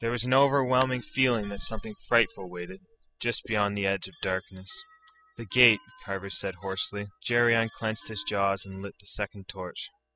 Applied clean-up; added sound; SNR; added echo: classical method spectral subtraction.